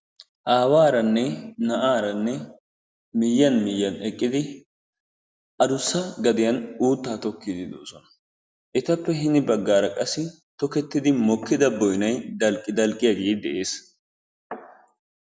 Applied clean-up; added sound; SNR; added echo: none; none; none; none.